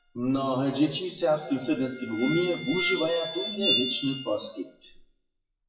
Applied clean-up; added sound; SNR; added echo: classical method WPE with log-MMSE.